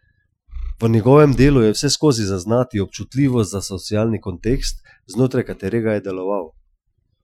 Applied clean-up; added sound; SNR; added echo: classical method Wiener filter.